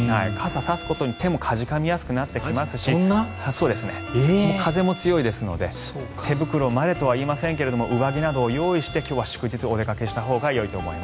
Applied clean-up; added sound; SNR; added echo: none; Bowed string instrument; 19 dB; none.